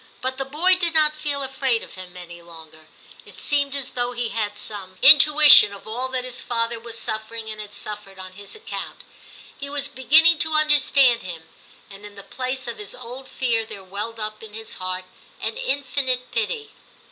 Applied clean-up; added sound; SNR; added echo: none; none; none; none.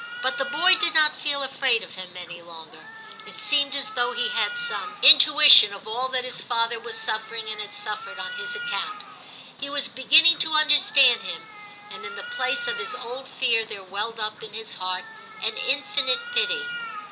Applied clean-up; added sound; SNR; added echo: none; Cat; 11 dB; none.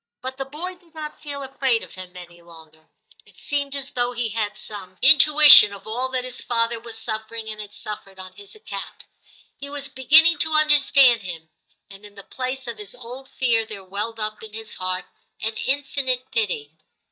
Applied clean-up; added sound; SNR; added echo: neural mask model DeepFilterNet 3.